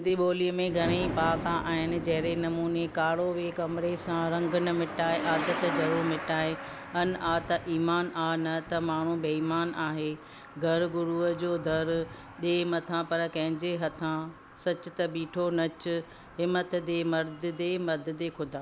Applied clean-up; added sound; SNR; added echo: none; Truck + Thunder; 11 dB; none.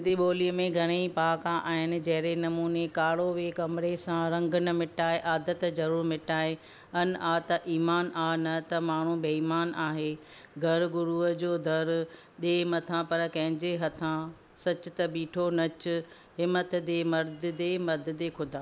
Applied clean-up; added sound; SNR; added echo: none; none; none; none.